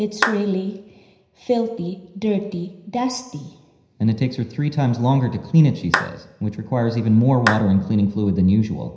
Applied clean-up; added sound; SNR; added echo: none; Clapping; 8 dB; reverberation time 0.9 s.